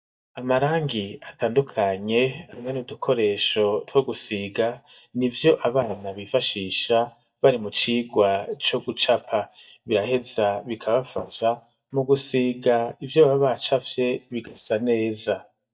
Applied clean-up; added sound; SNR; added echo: neural mask model DeepFilterNet 3.